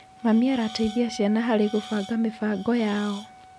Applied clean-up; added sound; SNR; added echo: none; Wind instrument, woodwind instrument + Hiss; 17 dB; none.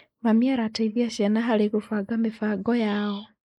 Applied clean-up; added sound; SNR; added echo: neural mask model Resemble Enhance denoiser.